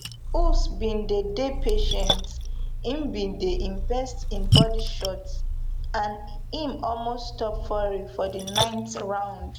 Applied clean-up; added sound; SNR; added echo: none; Splash, splatter + Purr; -4 dB; none.